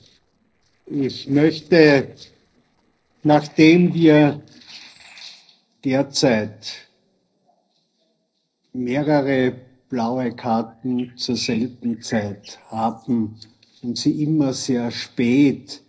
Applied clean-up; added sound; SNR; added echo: neural separator model SepFormer DNS4.